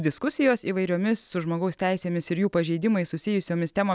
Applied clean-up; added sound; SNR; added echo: none; none; none; none.